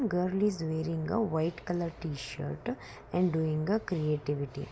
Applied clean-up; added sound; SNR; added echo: none; none; none; none.